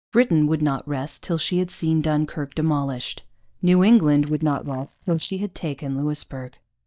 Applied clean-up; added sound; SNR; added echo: neural mask model DeepFilterNet 3.